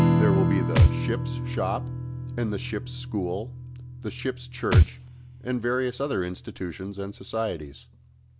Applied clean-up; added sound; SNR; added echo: none; Thump, thud + Strum; -4 dB; none.